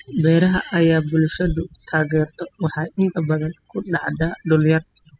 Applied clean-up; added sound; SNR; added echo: classical method spectral subtraction.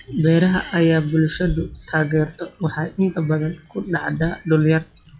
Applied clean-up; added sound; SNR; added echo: classical method log-MMSE.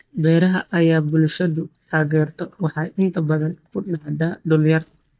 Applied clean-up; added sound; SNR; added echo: neural mask model DeepFilterNet 3.